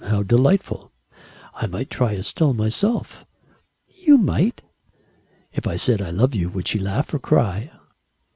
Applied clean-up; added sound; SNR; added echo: none; none; none; none.